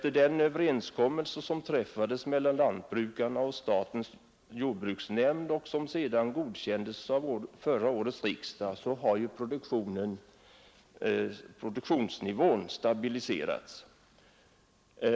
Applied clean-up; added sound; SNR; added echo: none; none; none; none.